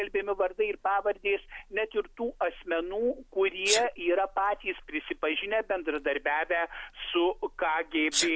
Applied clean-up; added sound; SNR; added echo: none; Sneeze; 11 dB; none.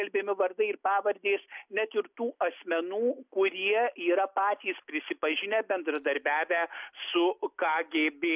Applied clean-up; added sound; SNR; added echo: none; none; none; none.